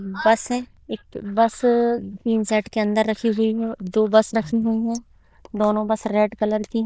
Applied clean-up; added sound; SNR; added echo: neural diffusion model UNIVERSE++.